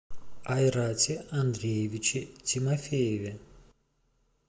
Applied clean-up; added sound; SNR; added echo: none; none; none; none.